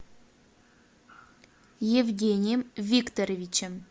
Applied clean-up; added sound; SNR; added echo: none; none; none; none.